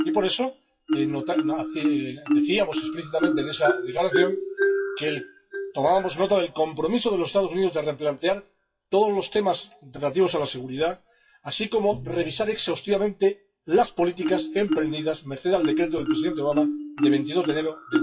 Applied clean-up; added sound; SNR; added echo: classical method WPE with log-MMSE.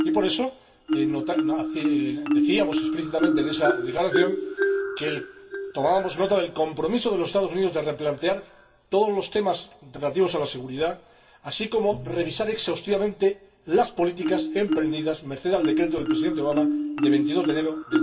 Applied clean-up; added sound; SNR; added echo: none; Marimba, xylophone; 2 dB; reverberation time 0.2 s.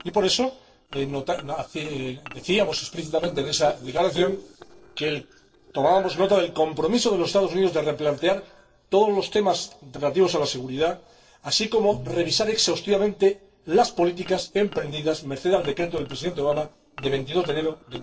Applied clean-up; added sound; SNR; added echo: neural separator model SepFormer DNS4.